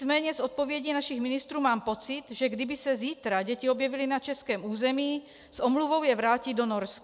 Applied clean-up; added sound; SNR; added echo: none; none; none; none.